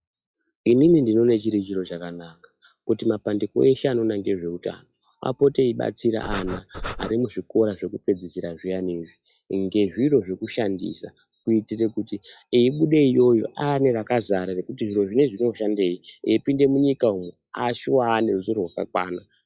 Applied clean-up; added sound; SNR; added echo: classical method log-MMSE.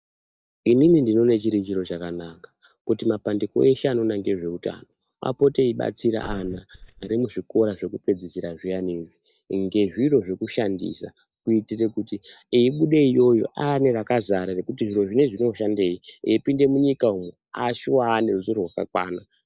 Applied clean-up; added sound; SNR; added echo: neural mask model DeepFilterNet 3.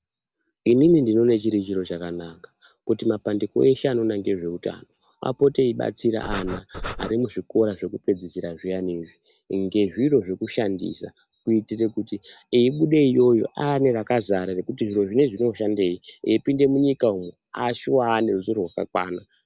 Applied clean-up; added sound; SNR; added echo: none; Breathing; 8 dB; none.